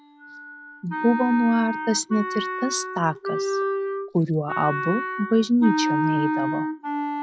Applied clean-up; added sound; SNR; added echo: classical method log-MMSE.